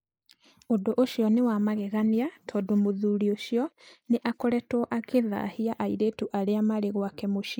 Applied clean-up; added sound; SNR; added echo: neural mask model Resemble Enhance denoiser.